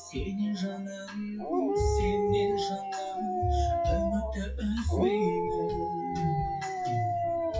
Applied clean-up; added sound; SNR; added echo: classical method WPE with log-MMSE.